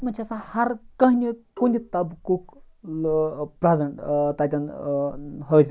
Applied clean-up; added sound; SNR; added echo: none; Marimba, xylophone; 17 dB; none.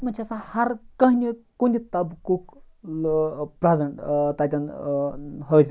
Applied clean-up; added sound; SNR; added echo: none; none; none; none.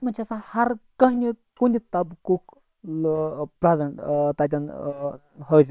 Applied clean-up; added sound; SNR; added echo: neural separator model SepFormer WHAM!.